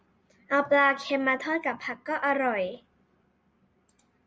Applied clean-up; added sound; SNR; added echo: none; none; none; none.